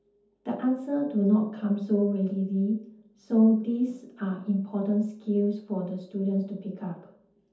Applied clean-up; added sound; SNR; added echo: none; none; none; reverberation time 0.6 s.